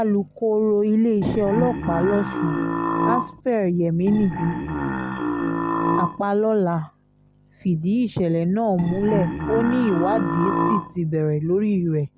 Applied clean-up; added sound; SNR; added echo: none; Burping, eructation; 2 dB; none.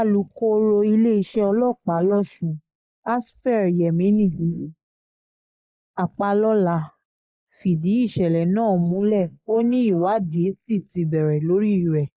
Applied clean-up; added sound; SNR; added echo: neural mask model Resemble Enhance denoiser.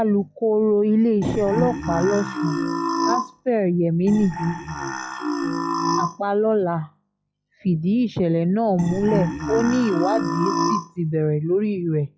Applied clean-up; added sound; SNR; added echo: classical method log-MMSE.